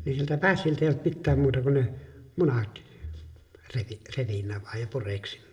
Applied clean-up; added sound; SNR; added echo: none; none; none; reverberation time 0.7 s.